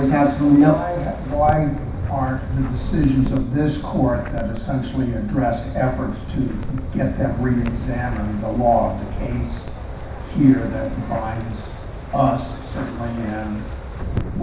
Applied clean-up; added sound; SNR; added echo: none; Wind; 7 dB; reverberation time 0.6 s.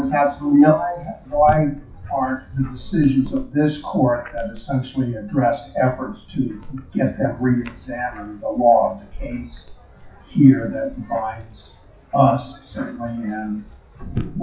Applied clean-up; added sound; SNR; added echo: classical method WPE with log-MMSE.